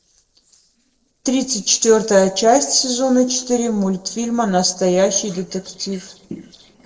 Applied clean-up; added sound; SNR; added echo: neural separator model SepFormer DNS4.